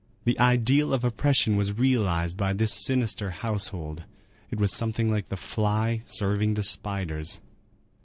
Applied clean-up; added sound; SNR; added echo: none; none; none; none.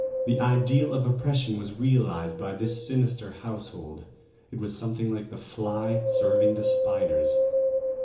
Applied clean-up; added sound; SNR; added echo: none; Wind; 1 dB; reverberation time 0.7 s.